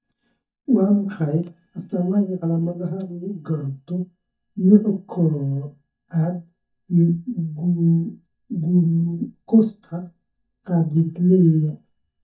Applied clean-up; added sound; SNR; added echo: neural mask model DeepFilterNet 3.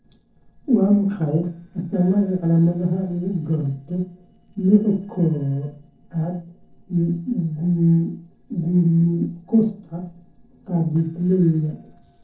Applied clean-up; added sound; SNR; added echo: neural separator model SepFormer DNS4.